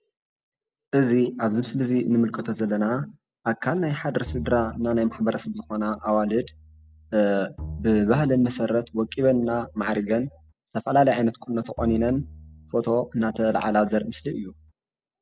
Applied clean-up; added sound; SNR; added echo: none; Bowed string instrument; 17 dB; none.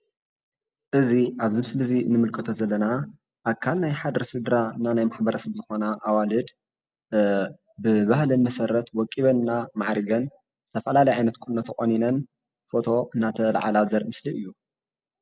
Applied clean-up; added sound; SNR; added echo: none; none; none; none.